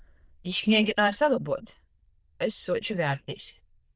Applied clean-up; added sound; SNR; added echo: neural diffusion model UNIVERSE++.